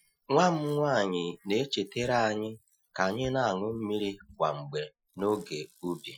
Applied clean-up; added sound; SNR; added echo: classical method Wiener filter.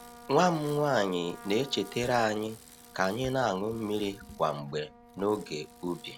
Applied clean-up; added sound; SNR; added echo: none; Bicycle + Trumpet; 19 dB; none.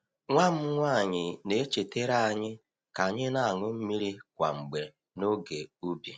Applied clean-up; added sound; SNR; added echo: none; none; none; none.